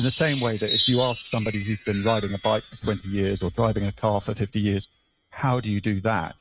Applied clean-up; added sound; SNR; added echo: neural mask model RNNoise.